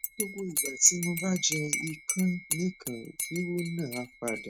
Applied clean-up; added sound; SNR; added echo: neural mask model RNNoise.